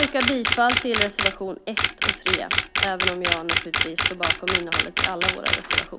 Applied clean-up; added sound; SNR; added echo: none; Camera; -4 dB; none.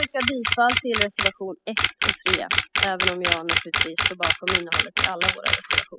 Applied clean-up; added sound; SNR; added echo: classical method spectral subtraction.